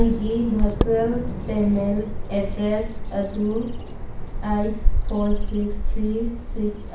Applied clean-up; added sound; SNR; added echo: none; Bird vocalization, bird call, bird song; -1 dB; reverberation time 0.6 s.